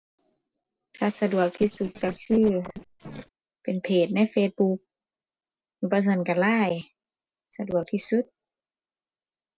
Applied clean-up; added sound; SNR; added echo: neural separator model SepFormer DNS4.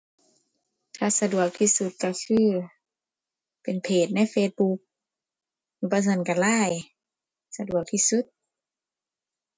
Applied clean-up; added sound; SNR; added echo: none; none; none; none.